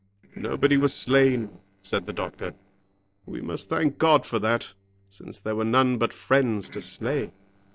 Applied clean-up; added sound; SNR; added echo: neural separator model SepFormer DNS4.